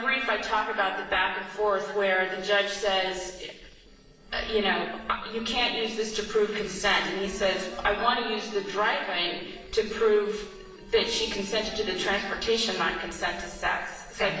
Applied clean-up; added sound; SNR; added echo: neural separator model SepFormer DNS4.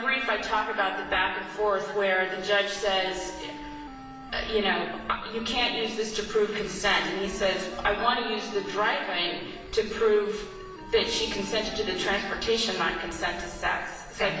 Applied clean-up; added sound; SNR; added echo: none; Wind instrument, woodwind instrument; 16 dB; reverberation time 1.0 s.